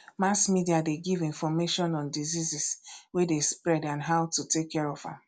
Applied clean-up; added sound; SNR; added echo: none; none; none; none.